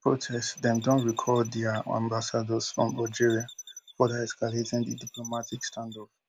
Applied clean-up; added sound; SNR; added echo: none; Chirp, tweet; 18 dB; none.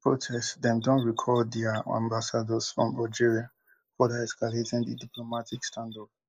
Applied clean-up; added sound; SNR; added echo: neural mask model Resemble Enhance denoiser.